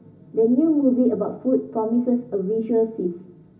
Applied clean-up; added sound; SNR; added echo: none; none; none; reverberation time 0.4 s.